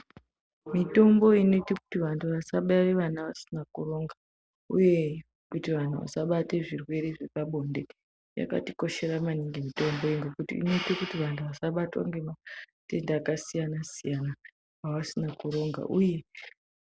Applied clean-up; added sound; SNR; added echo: none; none; none; none.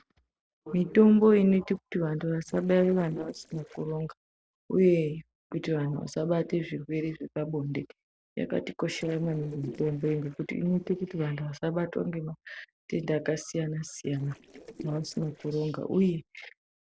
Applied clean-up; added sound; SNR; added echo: neural separator model SepFormer DNS4.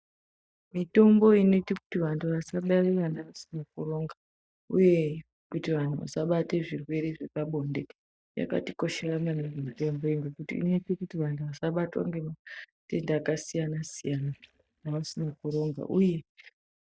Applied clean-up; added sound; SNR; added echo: neural mask model DeepFilterNet 3.